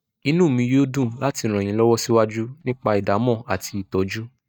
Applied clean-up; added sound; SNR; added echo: neural mask model DeepFilterNet 3.